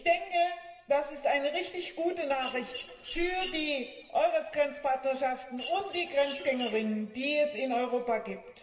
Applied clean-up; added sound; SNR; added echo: none; Mechanisms; 12 dB; reverberation time 1.4 s.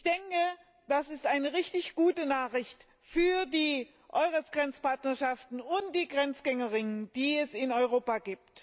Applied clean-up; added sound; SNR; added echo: none; none; none; none.